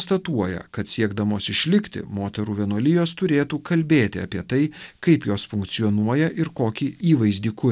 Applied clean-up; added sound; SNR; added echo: none; none; none; none.